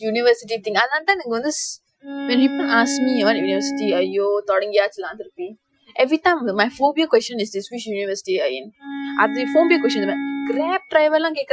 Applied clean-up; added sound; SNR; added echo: classical method Wiener filter.